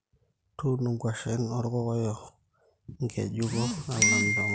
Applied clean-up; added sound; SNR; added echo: none; none; none; none.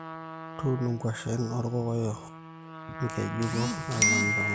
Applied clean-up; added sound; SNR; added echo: none; Trumpet; 12 dB; none.